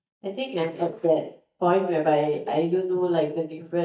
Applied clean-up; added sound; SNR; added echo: neural mask model DeepFilterNet 3.